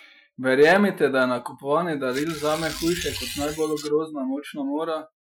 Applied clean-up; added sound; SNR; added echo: classical method Wiener filter.